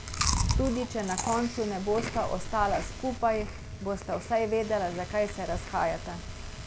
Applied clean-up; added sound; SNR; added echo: none; Chewing, mastication; 4 dB; none.